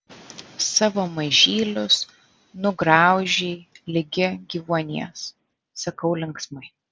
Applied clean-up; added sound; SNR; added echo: none; none; none; none.